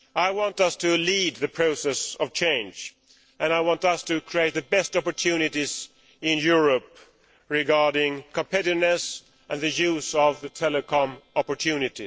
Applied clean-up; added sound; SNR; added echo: neural separator model SepFormer DNS4.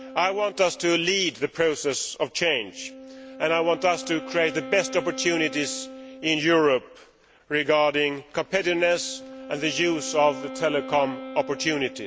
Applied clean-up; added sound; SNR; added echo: none; Wind instrument, woodwind instrument; 15 dB; none.